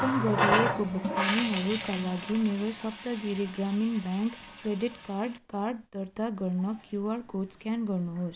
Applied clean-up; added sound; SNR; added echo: none; Water tap, faucet; 3 dB; none.